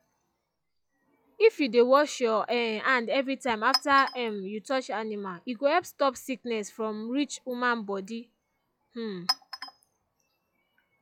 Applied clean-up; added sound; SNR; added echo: classical method log-MMSE.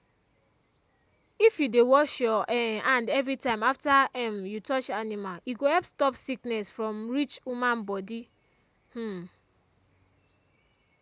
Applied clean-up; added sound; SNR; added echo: none; none; none; none.